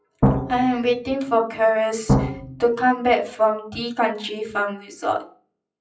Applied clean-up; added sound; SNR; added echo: classical method WPE with log-MMSE.